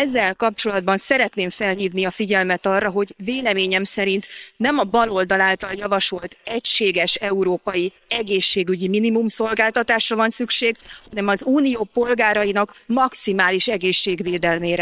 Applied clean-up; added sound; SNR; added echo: neural separator model SepFormer WHAM!.